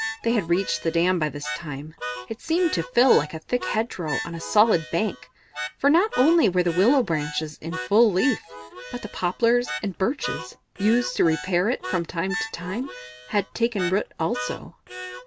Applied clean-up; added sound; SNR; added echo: none; Harmonica; 12 dB; none.